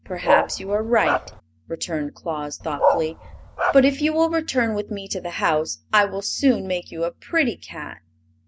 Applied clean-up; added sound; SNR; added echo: none; Bark; 0 dB; none.